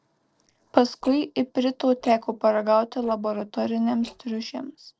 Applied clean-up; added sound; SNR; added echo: neural separator model SepFormer DNS4.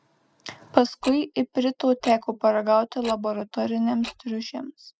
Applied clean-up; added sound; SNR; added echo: classical method spectral subtraction.